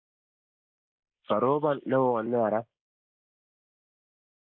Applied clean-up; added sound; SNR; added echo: neural mask model Resemble Enhance denoiser.